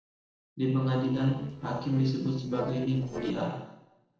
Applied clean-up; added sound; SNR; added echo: neural separator model SepFormer DNS4.